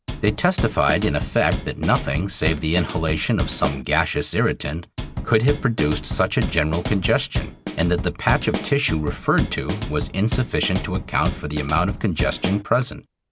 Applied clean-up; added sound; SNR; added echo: none; Drum kit; 6 dB; none.